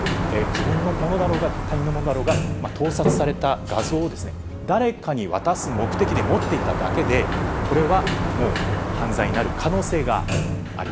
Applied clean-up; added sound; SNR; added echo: none; Sliding door; 0 dB; none.